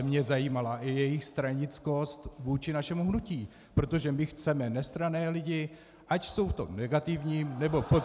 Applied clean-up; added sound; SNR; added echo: none; none; none; none.